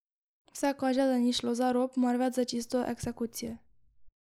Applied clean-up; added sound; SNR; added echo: neural mask model Resemble Enhance denoiser.